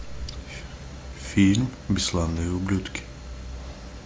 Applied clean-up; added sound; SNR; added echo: none; none; none; none.